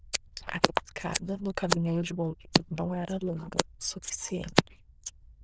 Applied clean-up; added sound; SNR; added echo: neural diffusion model UNIVERSE++.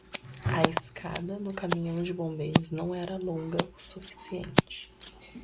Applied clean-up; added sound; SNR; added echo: none; Scissors; -1 dB; none.